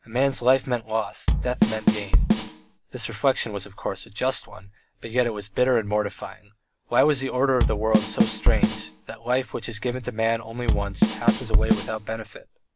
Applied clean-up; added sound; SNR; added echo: none; Bass drum / Snare drum / Drum kit; -4 dB; none.